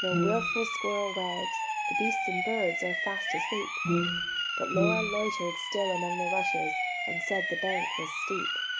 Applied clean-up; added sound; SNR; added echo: none; Brass instrument + Siren; -3 dB; none.